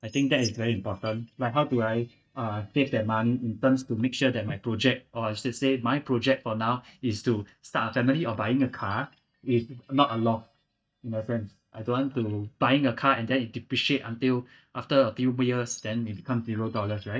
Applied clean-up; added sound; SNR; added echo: neural mask model DeepFilterNet 3.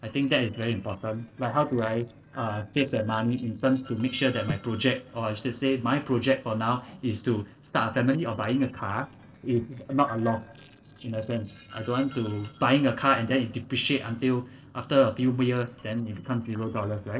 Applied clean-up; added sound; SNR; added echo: neural separator model SepFormer DNS4.